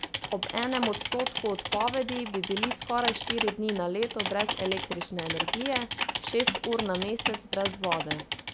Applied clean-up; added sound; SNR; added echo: none; Typing; 2 dB; none.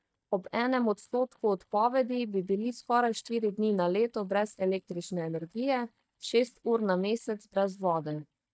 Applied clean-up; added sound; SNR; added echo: neural mask model DeepFilterNet 3.